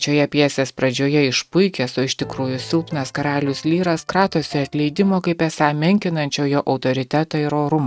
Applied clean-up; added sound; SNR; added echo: neural mask model RNNoise.